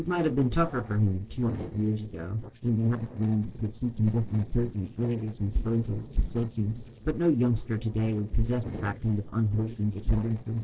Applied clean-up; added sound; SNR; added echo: neural separator model SepFormer DNS4.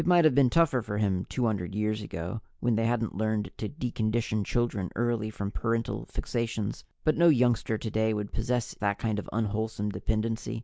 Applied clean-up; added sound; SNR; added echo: none; none; none; none.